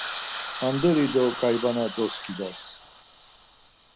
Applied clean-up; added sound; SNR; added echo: none; Hiss; 6 dB; none.